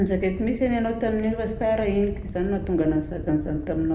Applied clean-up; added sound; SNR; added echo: none; Animal; 11 dB; reverberation time 0.7 s.